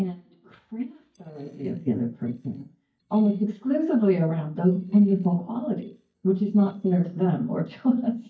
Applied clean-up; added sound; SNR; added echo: neural mask model DeepFilterNet 3.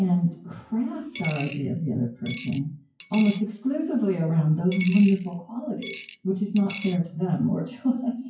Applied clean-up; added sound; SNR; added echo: classical method WPE with log-MMSE.